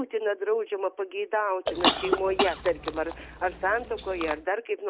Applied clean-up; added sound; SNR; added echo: none; Chewing, mastication / Cough; 2 dB; none.